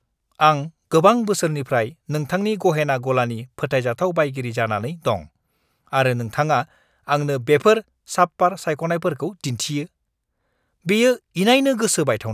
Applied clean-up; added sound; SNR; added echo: none; none; none; none.